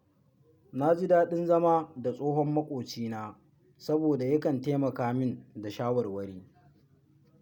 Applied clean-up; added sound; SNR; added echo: none; none; none; none.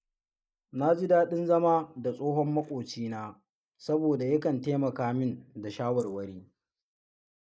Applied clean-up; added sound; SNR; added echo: neural mask model Resemble Enhance denoiser.